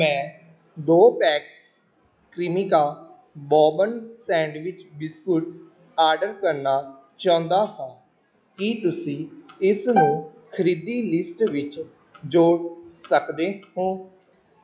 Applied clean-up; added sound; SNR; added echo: classical method log-MMSE.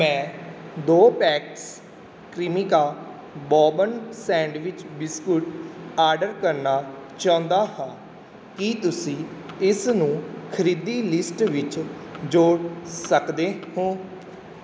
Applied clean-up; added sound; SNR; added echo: none; none; none; none.